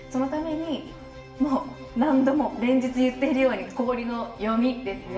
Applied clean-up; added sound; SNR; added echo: none; none; none; reverberation time 0.8 s.